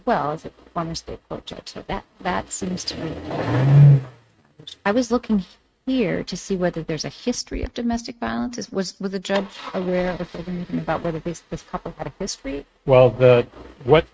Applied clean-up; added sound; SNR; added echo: neural mask model RNNoise.